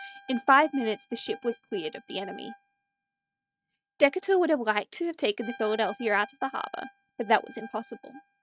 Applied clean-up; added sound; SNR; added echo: neural mask model RNNoise.